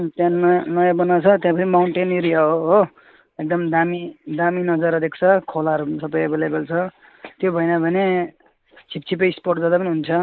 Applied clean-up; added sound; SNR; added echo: neural mask model Resemble Enhance denoiser.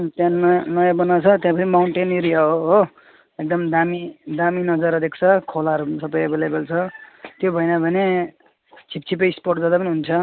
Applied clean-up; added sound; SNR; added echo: none; none; none; none.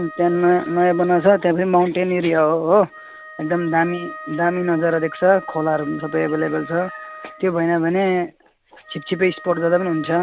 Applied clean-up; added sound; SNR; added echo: none; Wind instrument, woodwind instrument; 18 dB; none.